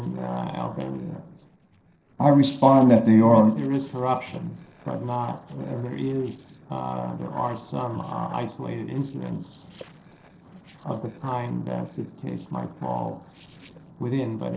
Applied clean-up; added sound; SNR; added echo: neural separator model SepFormer DNS4.